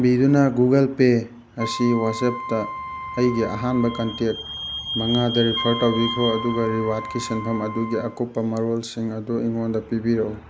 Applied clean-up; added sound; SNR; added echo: none; Squeak / Vehicle + Wind instrument, woodwind instrument; 10 dB; none.